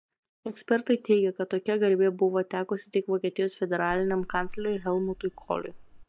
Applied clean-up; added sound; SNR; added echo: neural mask model DeepFilterNet 3.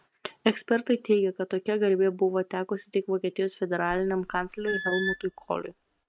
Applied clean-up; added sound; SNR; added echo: neural mask model RNNoise.